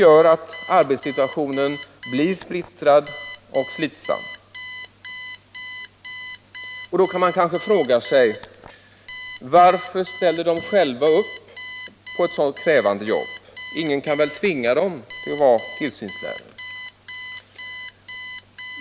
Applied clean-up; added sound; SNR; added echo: none; Alarm; 13 dB; none.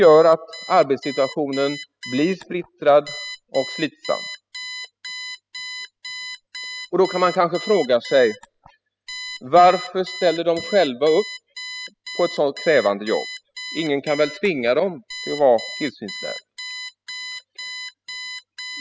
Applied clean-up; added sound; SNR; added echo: classical method spectral subtraction.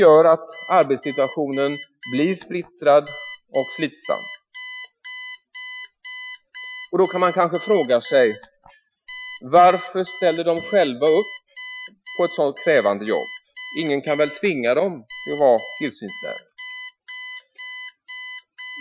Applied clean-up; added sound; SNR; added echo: classical method Wiener filter.